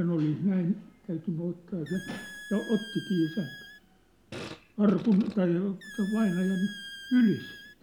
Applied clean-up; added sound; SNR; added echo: none; Fart + Squeak; 17 dB; none.